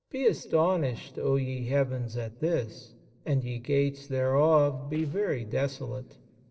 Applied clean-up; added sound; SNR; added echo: neural separator model SepFormer DNS4.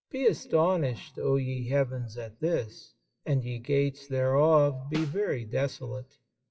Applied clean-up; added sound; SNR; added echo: classical method WPE with log-MMSE.